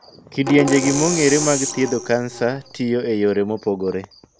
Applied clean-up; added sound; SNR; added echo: none; Percussion; 5 dB; none.